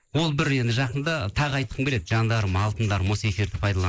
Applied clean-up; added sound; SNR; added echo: neural mask model Resemble Enhance denoiser.